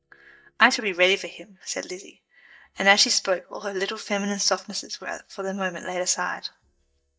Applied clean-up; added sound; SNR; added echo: neural mask model DeepFilterNet 3.